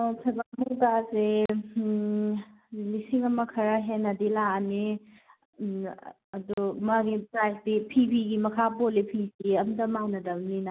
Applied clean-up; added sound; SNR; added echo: none; none; none; none.